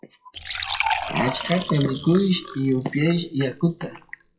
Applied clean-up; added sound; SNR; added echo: classical method WPE with log-MMSE.